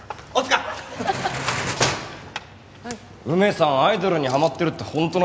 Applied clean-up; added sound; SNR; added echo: none; none; none; none.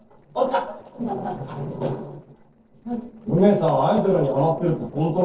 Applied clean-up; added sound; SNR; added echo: neural separator model SepFormer DNS4.